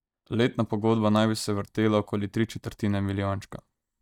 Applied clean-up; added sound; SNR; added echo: neural mask model DeepFilterNet 3.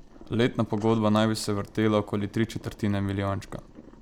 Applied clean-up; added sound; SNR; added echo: none; Boiling; 20 dB; none.